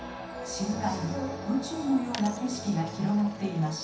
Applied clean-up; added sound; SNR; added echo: none; Coin (dropping); 18 dB; reverberation time 0.7 s.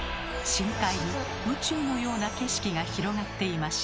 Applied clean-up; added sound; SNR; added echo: none; none; none; none.